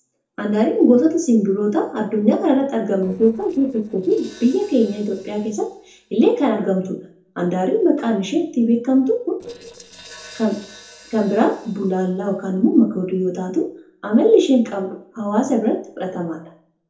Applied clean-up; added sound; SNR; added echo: neural separator model SepFormer DNS4.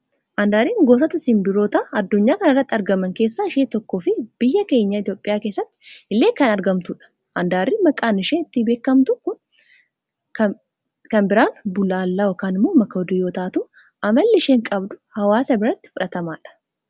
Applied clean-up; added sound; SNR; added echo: none; none; none; none.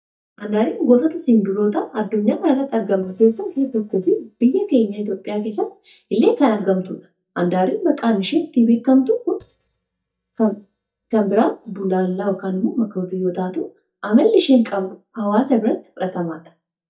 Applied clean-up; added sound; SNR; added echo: neural mask model DeepFilterNet 3.